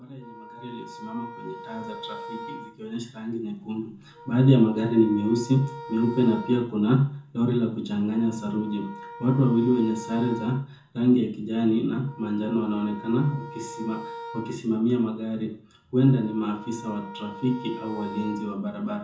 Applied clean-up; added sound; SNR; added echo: none; Wind instrument, woodwind instrument; 16 dB; reverberation time 0.5 s.